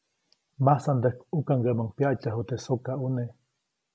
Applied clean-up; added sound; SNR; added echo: none; none; none; none.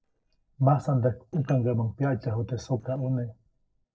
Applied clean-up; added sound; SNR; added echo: neural separator model SepFormer DNS4.